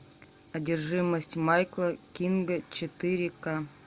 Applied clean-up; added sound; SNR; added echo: none; none; none; none.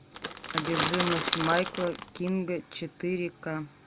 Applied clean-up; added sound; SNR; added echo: none; Crackle / Crushing; 1 dB; none.